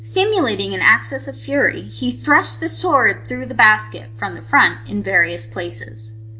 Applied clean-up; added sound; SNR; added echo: none; Organ; 16 dB; none.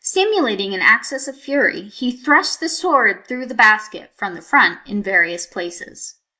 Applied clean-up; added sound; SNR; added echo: neural mask model Resemble Enhance denoiser.